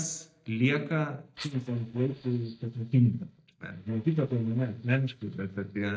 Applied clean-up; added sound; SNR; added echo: neural mask model DeepFilterNet 3.